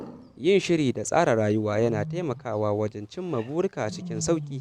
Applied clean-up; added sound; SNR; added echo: none; Wild animals; 14 dB; none.